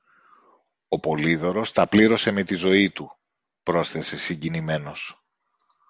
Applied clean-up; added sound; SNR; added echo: none; none; none; none.